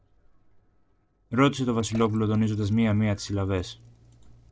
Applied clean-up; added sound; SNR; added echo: neural separator model SepFormer DNS4.